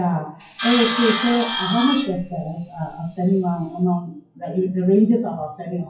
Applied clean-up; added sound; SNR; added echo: classical method WPE with log-MMSE.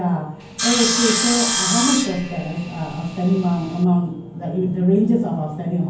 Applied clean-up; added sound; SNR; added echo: none; Sawing; 2 dB; reverberation time 0.9 s.